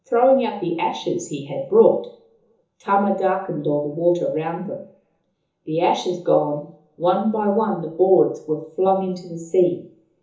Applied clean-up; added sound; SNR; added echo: none; none; none; reverberation time 0.7 s.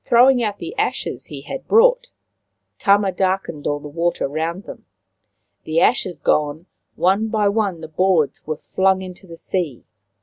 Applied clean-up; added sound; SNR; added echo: none; none; none; none.